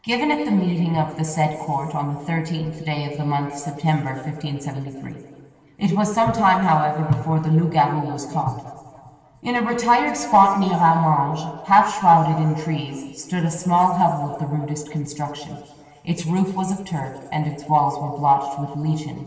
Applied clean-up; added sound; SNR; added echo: none; none; none; reverberation time 2.5 s.